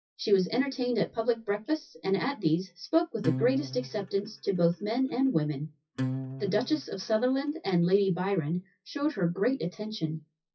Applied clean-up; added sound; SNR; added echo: classical method WPE with log-MMSE.